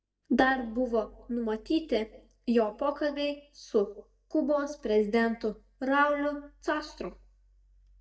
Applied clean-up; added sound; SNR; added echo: neural mask model DeepFilterNet 3.